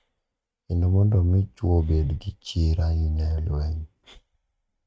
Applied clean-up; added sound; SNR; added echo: neural mask model RNNoise.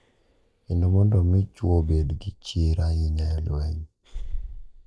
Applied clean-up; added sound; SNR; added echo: neural mask model DeepFilterNet 3.